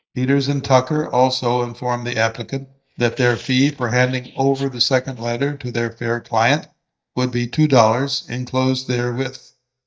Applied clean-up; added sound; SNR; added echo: neural mask model DeepFilterNet 3.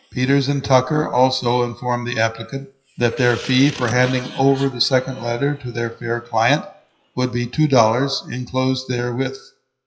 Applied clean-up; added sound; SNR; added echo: classical method WPE with log-MMSE.